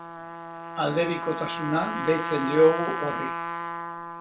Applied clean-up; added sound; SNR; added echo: none; Trumpet; 5 dB; none.